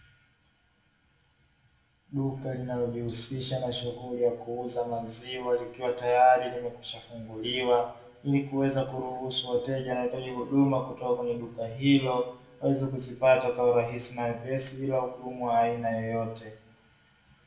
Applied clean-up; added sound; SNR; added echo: none; none; none; reverberation time 0.6 s.